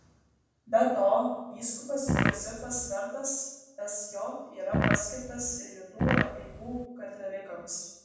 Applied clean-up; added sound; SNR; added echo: none; Fart; -3 dB; reverberation time 1.1 s.